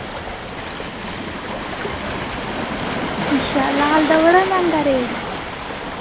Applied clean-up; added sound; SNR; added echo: none; Waves, surf; 3 dB; none.